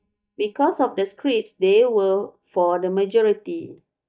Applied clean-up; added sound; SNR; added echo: neural mask model DeepFilterNet 3.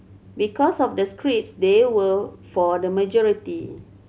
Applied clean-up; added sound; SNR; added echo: none; none; none; none.